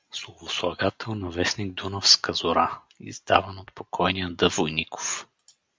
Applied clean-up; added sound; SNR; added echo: none; none; none; none.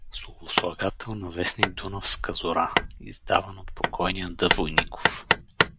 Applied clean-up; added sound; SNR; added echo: none; Hammer; 0 dB; none.